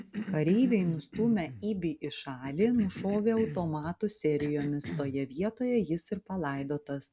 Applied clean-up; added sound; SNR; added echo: none; Cough; 12 dB; none.